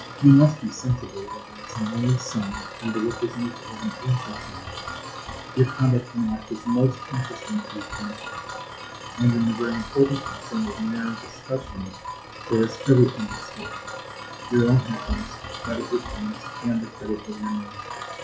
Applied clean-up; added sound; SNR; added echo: classical method WPE with log-MMSE.